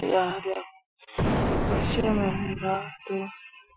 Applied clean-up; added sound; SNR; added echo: classical method Wiener filter.